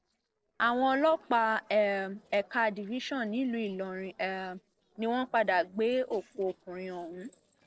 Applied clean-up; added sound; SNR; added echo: neural separator model SepFormer DNS4.